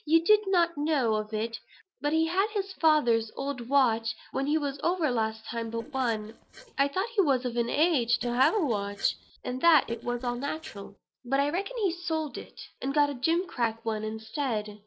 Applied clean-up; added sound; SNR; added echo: neural separator model SepFormer DNS4.